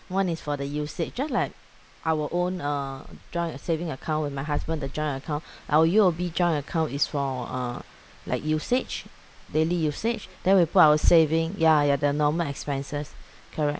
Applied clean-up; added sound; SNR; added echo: none; none; none; none.